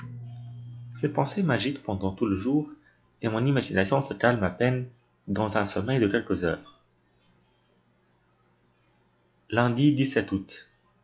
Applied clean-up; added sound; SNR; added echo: classical method log-MMSE.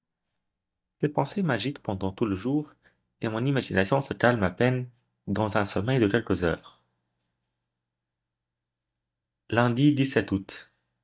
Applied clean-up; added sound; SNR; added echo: neural mask model DeepFilterNet 3.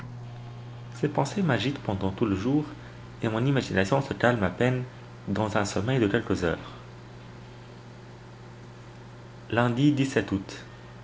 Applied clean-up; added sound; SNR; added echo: none; Microwave oven; 15 dB; none.